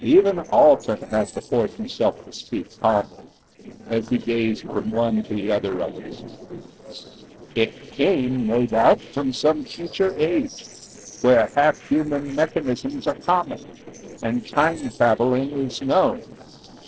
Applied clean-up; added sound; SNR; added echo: neural separator model SepFormer DNS4.